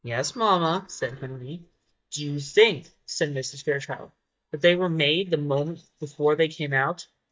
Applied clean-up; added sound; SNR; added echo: neural mask model DeepFilterNet 3.